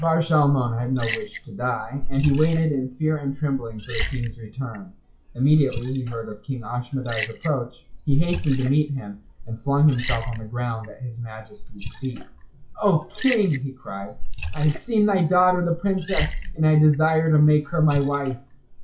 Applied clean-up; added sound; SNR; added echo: classical method WPE with log-MMSE.